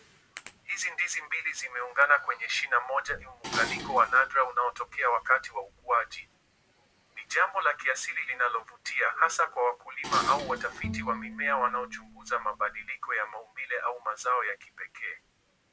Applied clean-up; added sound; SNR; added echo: none; Dishes, pots, and pans + Bowed string instrument; 10 dB; none.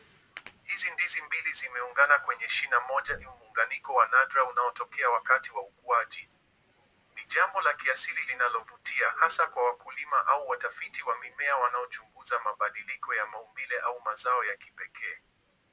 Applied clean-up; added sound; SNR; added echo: none; none; none; none.